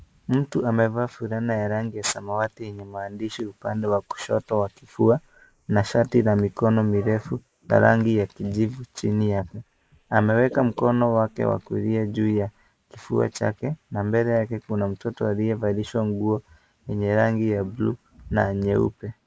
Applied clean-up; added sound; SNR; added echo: neural mask model Resemble Enhance denoiser.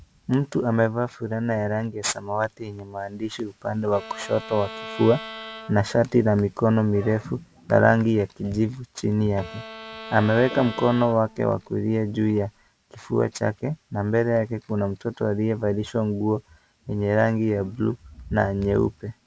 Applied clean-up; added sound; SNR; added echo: none; Bowed string instrument; 16 dB; none.